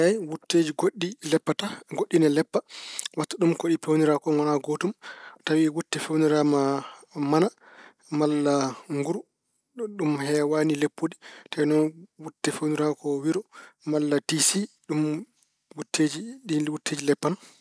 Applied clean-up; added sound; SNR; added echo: none; none; none; none.